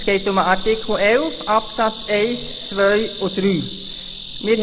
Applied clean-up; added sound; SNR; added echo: none; Insect; 11 dB; none.